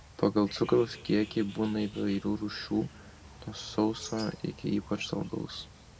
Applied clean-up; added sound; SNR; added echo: none; Bird; 18 dB; reverberation time 1.7 s.